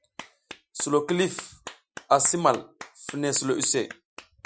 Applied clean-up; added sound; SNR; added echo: classical method Wiener filter.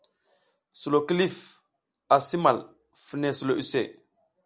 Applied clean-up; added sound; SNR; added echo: none; none; none; none.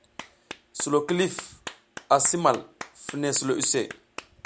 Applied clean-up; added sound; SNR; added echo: none; Clapping; 16 dB; none.